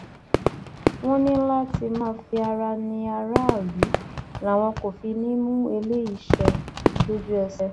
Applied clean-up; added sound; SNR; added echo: none; Fireworks; 2 dB; none.